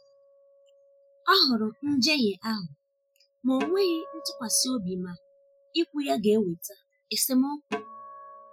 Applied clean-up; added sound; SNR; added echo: classical method spectral subtraction.